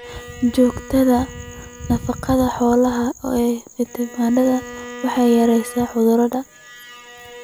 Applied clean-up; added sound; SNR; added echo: none; Bowed string instrument; 19 dB; none.